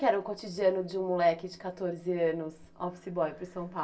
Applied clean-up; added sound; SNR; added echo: none; none; none; reverberation time 0.2 s.